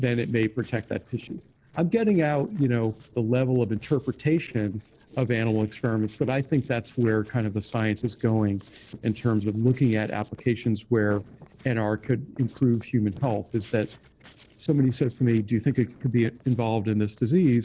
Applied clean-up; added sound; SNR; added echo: neural separator model SepFormer DNS4.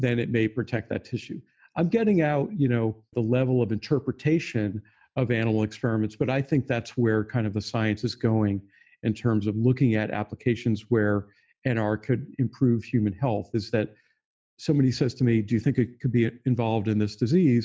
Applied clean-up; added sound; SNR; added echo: none; none; none; none.